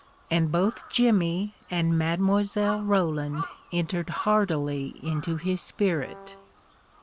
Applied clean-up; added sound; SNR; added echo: none; Brass instrument + Crow; 17 dB; none.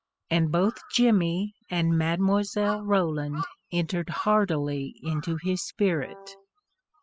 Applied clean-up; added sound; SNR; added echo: classical method spectral subtraction.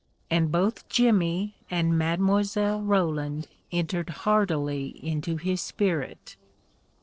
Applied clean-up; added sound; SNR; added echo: neural separator model SepFormer DNS4.